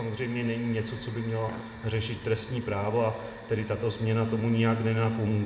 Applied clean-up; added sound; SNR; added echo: none; Hiss / Fire; 19 dB; reverberation time 0.7 s.